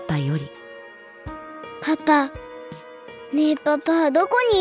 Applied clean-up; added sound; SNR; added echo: none; none; none; none.